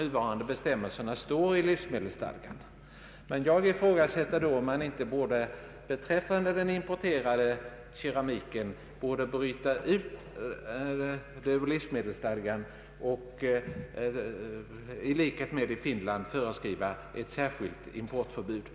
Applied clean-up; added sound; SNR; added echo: none; none; none; none.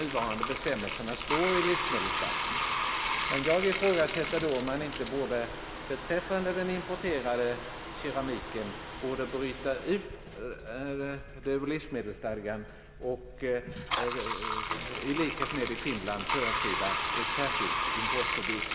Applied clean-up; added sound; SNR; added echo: none; Bathtub (filling or washing); 2 dB; none.